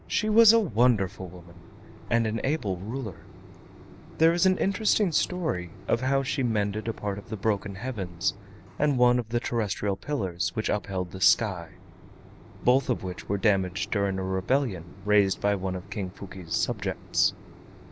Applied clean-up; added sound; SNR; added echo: none; Mechanisms; 19 dB; none.